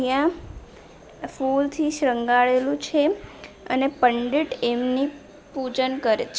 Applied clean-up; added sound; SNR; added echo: none; none; none; none.